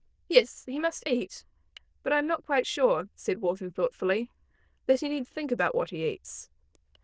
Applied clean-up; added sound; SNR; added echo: neural diffusion model UNIVERSE++.